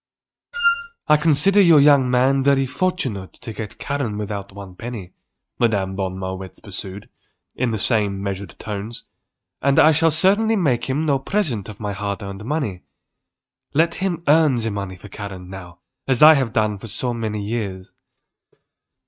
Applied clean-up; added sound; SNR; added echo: neural mask model RNNoise.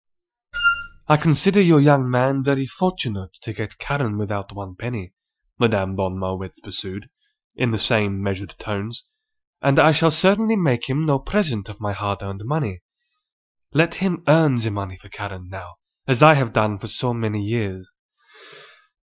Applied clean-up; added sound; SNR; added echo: classical method Wiener filter.